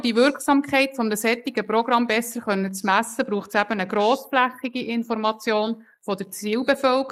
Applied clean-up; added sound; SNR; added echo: neural mask model Resemble Enhance denoiser.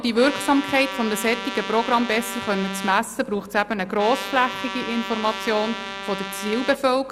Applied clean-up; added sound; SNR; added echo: none; Trumpet; 9 dB; none.